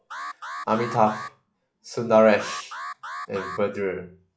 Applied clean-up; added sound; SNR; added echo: classical method log-MMSE.